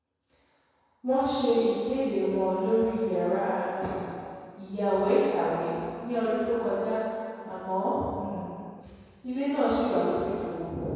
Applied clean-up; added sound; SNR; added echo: none; none; none; reverberation time 2.2 s.